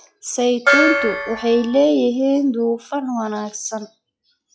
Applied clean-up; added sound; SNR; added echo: classical method log-MMSE.